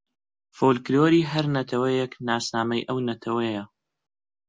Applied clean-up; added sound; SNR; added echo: none; none; none; none.